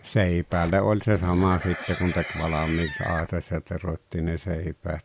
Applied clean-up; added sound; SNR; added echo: none; Livestock, farm animals, working animals; 11 dB; none.